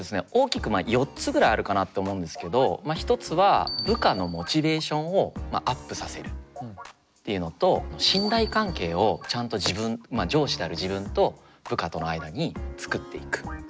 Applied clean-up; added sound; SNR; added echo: none; none; none; none.